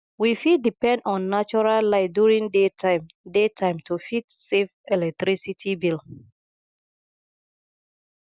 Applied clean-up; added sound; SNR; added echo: none; none; none; none.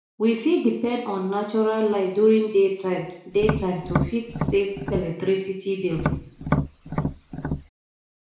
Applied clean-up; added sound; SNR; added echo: none; Tap; 3 dB; reverberation time 0.6 s.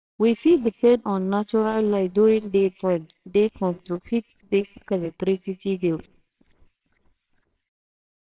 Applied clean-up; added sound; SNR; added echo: neural separator model SepFormer WHAMR!.